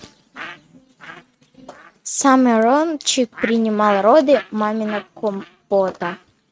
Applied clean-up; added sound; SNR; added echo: neural mask model RNNoise.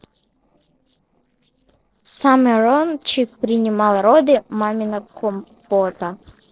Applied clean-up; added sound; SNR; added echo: neural separator model SepFormer DNS4.